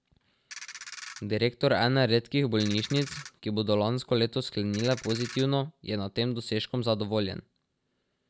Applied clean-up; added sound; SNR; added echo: none; Ratchet, pawl; 14 dB; none.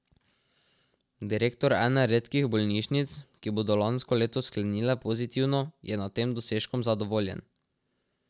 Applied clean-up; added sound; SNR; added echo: none; none; none; none.